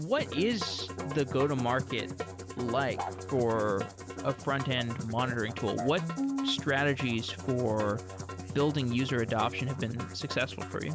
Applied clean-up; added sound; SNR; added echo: none; Musical instrument; 7 dB; none.